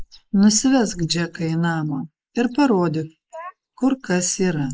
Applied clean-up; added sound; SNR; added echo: neural mask model Resemble Enhance denoiser.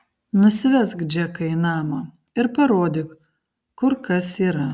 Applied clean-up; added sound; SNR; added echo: none; none; none; none.